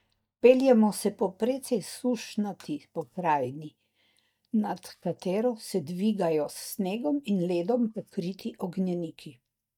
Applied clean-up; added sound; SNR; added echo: neural mask model DeepFilterNet 3.